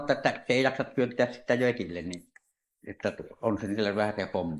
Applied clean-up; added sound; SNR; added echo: neural mask model Resemble Enhance denoiser.